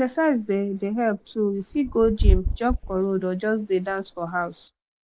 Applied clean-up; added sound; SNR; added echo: neural mask model Resemble Enhance denoiser.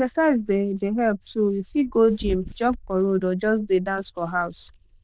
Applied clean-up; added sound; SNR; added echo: neural diffusion model UNIVERSE++.